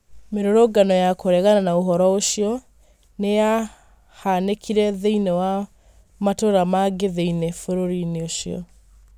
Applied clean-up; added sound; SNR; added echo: none; none; none; none.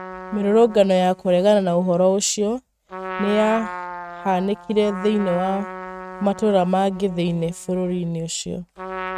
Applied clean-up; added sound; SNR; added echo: neural mask model RNNoise.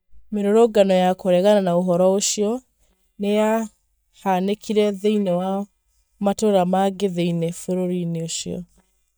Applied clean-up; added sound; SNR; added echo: neural mask model DeepFilterNet 3.